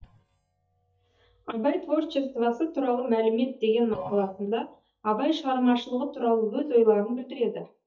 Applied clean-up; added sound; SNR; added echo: neural mask model DeepFilterNet 3.